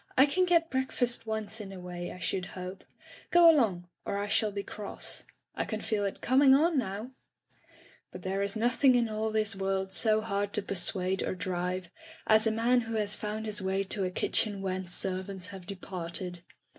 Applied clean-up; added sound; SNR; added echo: none; none; none; none.